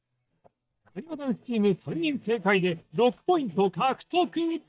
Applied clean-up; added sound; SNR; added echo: neural mask model DeepFilterNet 3.